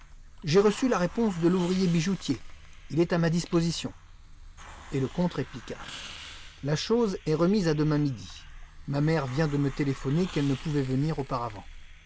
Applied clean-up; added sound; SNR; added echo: none; Hiss; 16 dB; none.